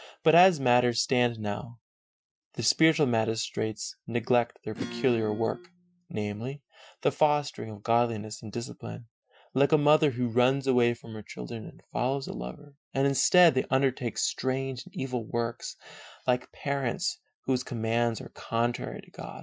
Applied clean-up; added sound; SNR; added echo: classical method Wiener filter.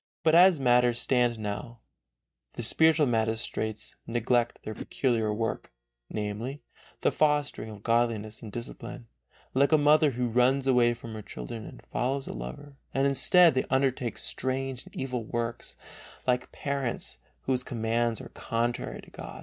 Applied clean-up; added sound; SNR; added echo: neural mask model DeepFilterNet 3.